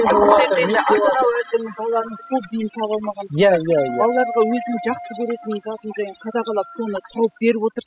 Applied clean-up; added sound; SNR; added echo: classical method spectral subtraction.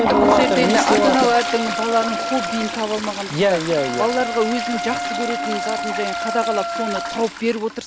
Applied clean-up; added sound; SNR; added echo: none; Wind instrument, woodwind instrument + Toilet flush; 2 dB; none.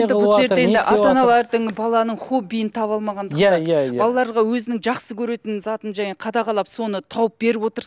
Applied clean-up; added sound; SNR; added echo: none; none; none; none.